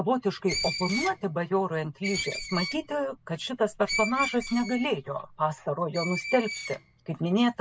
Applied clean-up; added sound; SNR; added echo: none; Screech; 8 dB; none.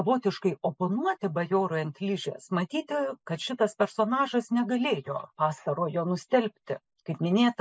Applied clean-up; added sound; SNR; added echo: none; none; none; none.